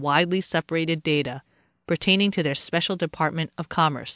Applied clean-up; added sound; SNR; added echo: none; none; none; none.